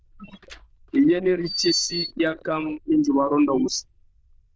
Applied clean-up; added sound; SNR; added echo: neural diffusion model UNIVERSE++.